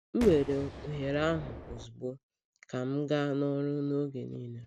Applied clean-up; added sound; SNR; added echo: none; Boom; 10 dB; none.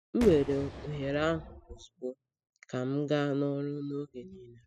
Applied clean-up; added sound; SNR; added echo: classical method spectral subtraction.